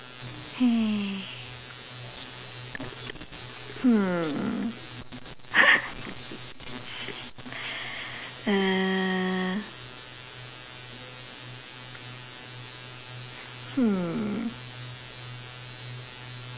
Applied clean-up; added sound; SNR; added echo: none; none; none; none.